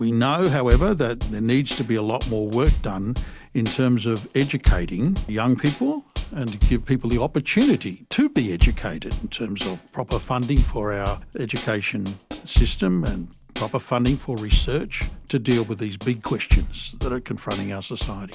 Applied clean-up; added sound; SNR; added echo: none; Bass drum / Snare drum / Drum kit; 2 dB; none.